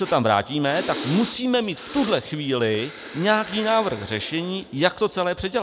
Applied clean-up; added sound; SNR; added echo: none; Breathing; 14 dB; none.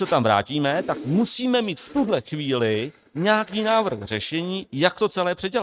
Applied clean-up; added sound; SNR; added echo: neural mask model RNNoise.